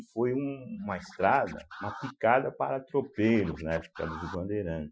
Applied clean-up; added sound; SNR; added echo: classical method Wiener filter.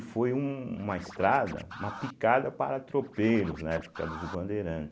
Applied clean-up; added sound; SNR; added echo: none; Scratching (performance technique); 15 dB; none.